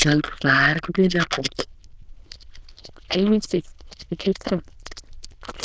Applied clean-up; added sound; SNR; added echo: neural diffusion model UNIVERSE++.